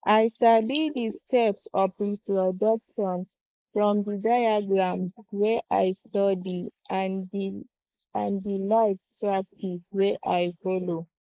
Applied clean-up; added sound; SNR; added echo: neural mask model Resemble Enhance denoiser.